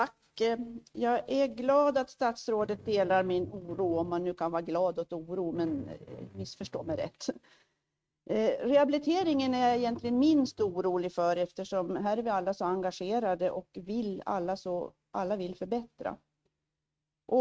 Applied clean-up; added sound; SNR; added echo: neural mask model RNNoise.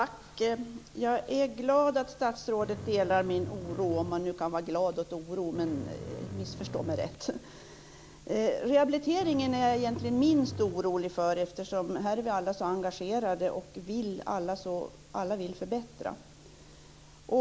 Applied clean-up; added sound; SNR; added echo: none; Bass guitar; 10 dB; none.